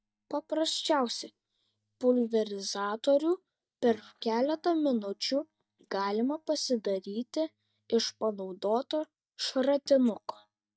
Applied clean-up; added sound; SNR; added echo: neural mask model DeepFilterNet 3.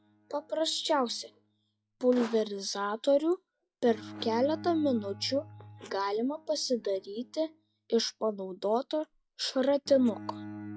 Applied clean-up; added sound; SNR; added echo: classical method log-MMSE.